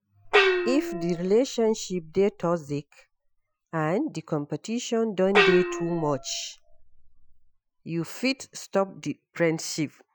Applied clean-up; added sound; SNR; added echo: classical method Wiener filter.